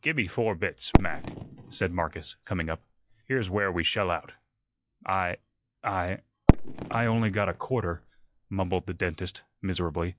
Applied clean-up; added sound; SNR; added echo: classical method log-MMSE.